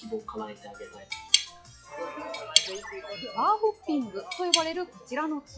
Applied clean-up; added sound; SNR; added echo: classical method log-MMSE.